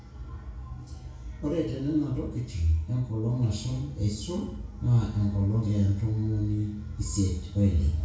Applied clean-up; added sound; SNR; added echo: none; none; none; reverberation time 0.6 s.